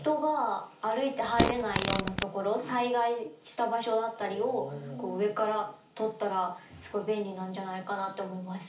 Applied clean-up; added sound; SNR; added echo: none; Fart; -2 dB; reverberation time 0.4 s.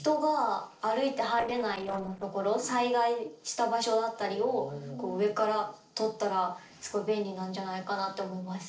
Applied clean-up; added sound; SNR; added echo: neural separator model SepFormer DNS4.